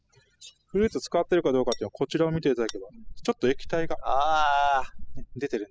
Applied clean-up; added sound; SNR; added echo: classical method spectral subtraction.